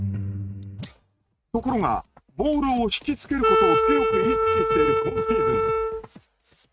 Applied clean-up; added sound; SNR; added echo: neural mask model RNNoise.